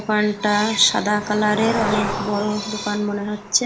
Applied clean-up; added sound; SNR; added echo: none; Cricket; 9 dB; reverberation time 0.4 s.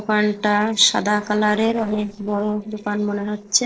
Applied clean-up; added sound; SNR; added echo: neural separator model SepFormer DNS4.